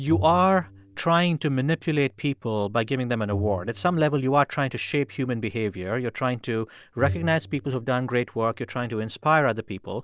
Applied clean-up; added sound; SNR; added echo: none; Bowed string instrument; 13 dB; none.